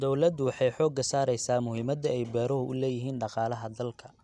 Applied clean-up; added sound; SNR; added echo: none; none; none; none.